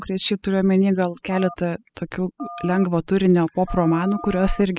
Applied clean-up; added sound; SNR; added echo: classical method spectral subtraction.